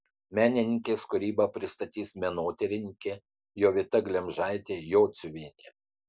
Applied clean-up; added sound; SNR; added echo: none; none; none; none.